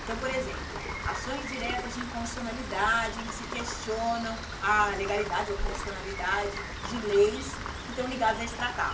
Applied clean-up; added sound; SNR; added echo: none; Rain; 5 dB; reverberation time 0.3 s.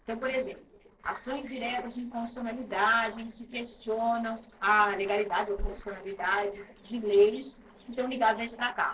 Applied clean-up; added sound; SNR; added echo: neural separator model SepFormer DNS4.